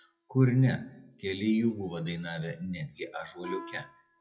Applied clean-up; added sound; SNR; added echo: classical method WPE with log-MMSE.